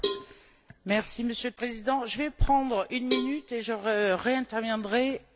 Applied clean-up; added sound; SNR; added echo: none; Cowbell; 6 dB; none.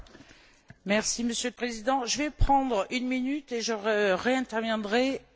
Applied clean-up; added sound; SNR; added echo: none; none; none; none.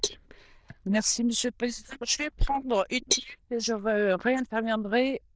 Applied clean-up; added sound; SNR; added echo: neural diffusion model UNIVERSE++.